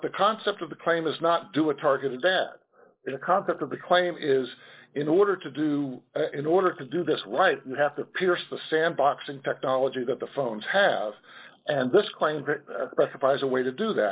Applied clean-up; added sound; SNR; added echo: neural mask model Resemble Enhance denoiser.